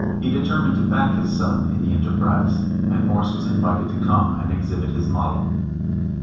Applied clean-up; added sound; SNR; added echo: none; Growling; -5 dB; reverberation time 0.7 s.